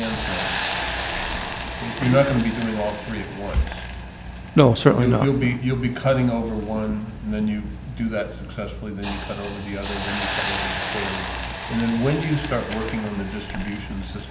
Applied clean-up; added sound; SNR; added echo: none; Hiss; 9 dB; none.